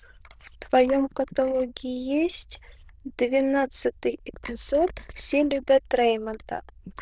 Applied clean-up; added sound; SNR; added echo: neural diffusion model UNIVERSE++.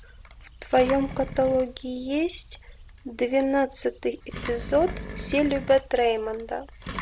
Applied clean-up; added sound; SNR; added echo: none; Engine; 13 dB; none.